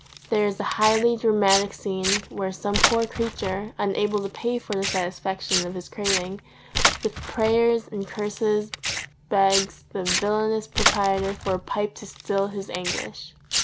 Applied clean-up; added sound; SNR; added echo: none; Tearing; 4 dB; none.